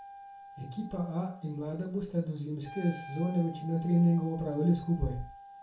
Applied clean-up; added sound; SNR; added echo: none; Wind instrument, woodwind instrument; 17 dB; reverberation time 0.3 s.